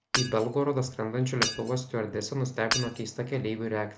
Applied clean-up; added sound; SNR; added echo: none; Shatter / Hammer; 6 dB; none.